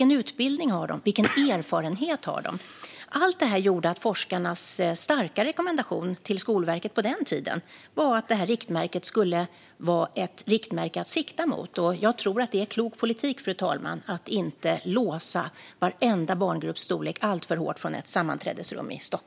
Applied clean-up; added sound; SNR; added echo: none; none; none; none.